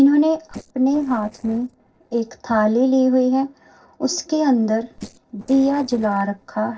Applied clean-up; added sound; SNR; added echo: neural separator model SepFormer DNS4.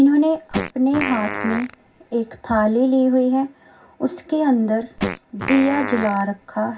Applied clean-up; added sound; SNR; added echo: none; Fart; 9 dB; reverberation time 0.4 s.